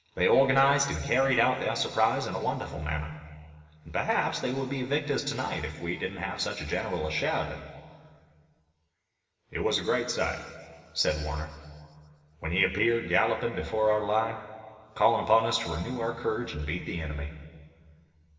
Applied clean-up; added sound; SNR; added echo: none; none; none; reverberation time 1.9 s.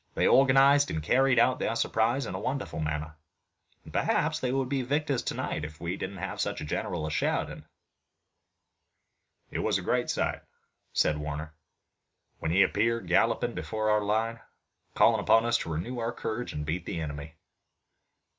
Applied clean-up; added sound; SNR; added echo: none; none; none; none.